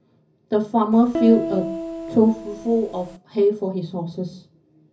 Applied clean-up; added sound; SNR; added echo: none; Piano; 7 dB; reverberation time 0.4 s.